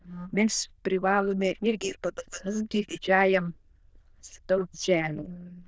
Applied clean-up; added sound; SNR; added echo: neural diffusion model UNIVERSE++.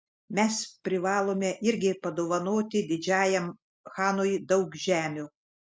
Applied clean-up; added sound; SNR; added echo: none; none; none; none.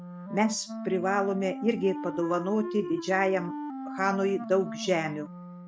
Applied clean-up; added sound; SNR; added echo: neural mask model RNNoise.